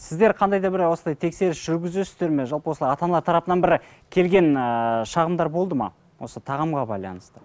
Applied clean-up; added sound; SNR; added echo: none; none; none; none.